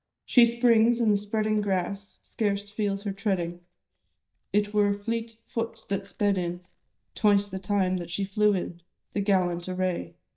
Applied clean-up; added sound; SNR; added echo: neural mask model DeepFilterNet 3.